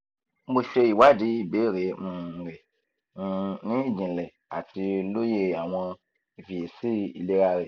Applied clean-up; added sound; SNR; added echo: none; none; none; none.